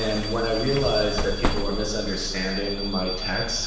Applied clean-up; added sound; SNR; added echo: none; Bus / Alarm; 2 dB; reverberation time 0.9 s.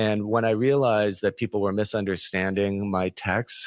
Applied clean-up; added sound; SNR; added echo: none; none; none; none.